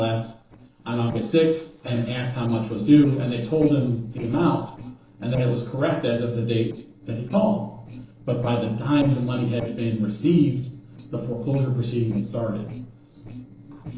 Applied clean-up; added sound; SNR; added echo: neural separator model SepFormer DNS4.